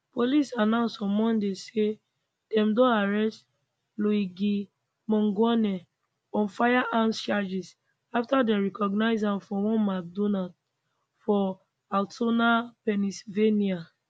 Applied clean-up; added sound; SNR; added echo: none; none; none; none.